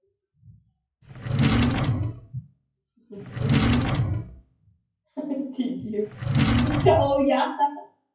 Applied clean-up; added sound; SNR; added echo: classical method WPE with log-MMSE.